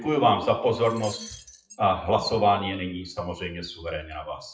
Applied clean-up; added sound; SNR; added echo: classical method WPE with log-MMSE.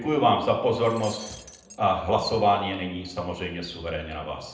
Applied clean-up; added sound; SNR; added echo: none; Shatter; 18 dB; reverberation time 0.7 s.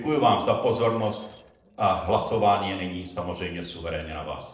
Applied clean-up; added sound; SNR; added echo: neural separator model SepFormer DNS4.